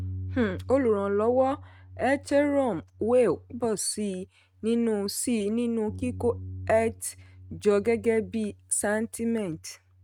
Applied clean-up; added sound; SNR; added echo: neural mask model RNNoise.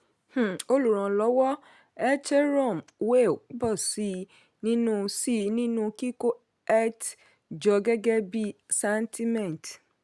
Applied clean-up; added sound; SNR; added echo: none; none; none; none.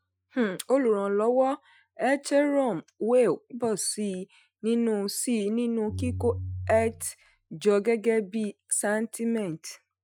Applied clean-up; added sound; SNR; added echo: classical method Wiener filter.